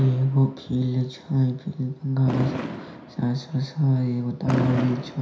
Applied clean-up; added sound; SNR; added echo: none; Fireworks; 9 dB; reverberation time 0.5 s.